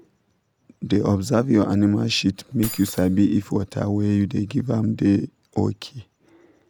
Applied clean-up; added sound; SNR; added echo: none; Keys jangling; 16 dB; none.